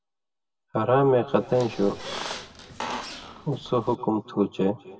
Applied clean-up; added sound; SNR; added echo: none; Squeak; 11 dB; reverberation time 2.1 s.